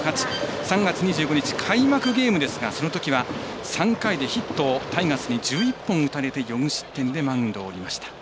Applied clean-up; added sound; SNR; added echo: none; Bowed string instrument; 17 dB; none.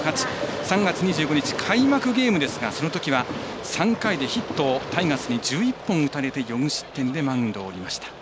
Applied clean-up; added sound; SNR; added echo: none; none; none; none.